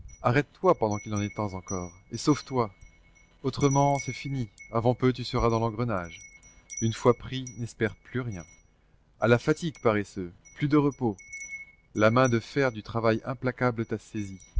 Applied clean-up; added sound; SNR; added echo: none; Wind chime; 16 dB; none.